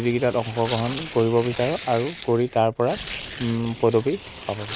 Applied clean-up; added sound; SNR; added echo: none; Tearing; 13 dB; none.